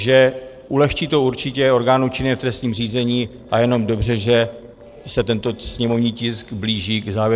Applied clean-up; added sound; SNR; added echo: neural separator model SepFormer DNS4.